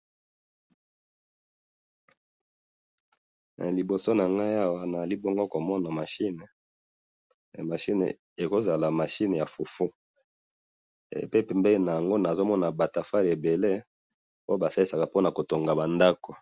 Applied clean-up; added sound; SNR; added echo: none; none; none; none.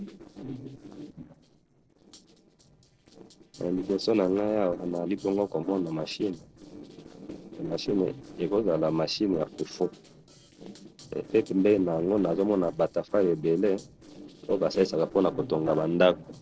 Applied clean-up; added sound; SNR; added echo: neural separator model SepFormer DNS4.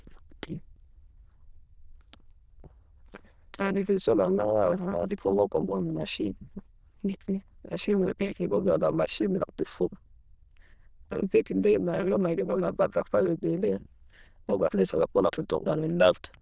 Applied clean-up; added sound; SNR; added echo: neural diffusion model UNIVERSE++.